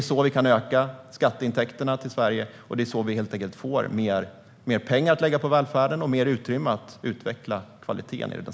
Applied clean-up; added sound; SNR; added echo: none; none; none; none.